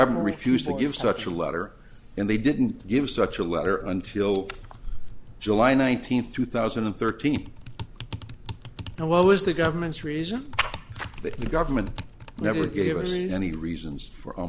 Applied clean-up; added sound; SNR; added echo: none; Typing; 14 dB; none.